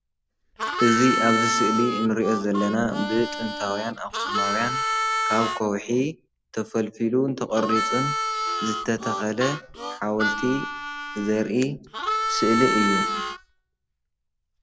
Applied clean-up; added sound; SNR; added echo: none; Harmonica; 2 dB; none.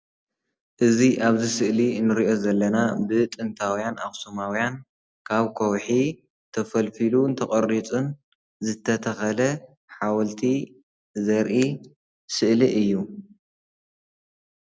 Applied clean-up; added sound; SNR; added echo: none; none; none; none.